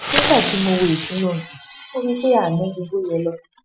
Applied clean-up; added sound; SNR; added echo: classical method Wiener filter.